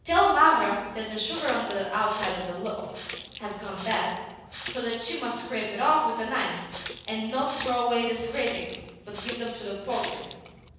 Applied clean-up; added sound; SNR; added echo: none; Water tap, faucet; 8 dB; reverberation time 1.1 s.